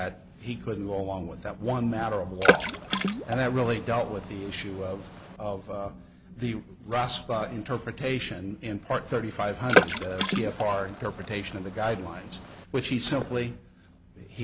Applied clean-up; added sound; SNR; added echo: none; Water / Splash, splatter; -2 dB; none.